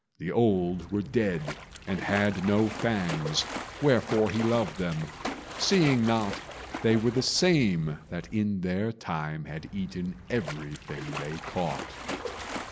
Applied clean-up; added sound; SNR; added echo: none; Splash, splatter; 11 dB; none.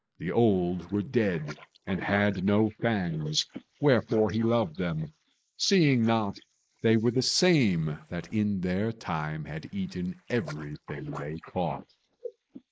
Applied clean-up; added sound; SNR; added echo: neural mask model Resemble Enhance denoiser.